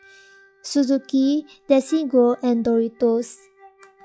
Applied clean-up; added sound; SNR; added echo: classical method log-MMSE.